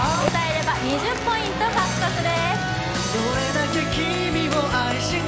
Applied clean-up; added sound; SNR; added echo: none; Crowd / Fireworks; 17 dB; none.